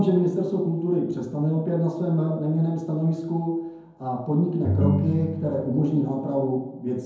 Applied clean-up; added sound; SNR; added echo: none; Ringtone; 1 dB; reverberation time 0.9 s.